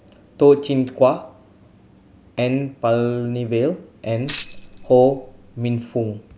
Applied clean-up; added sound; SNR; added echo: none; Tambourine; 17 dB; none.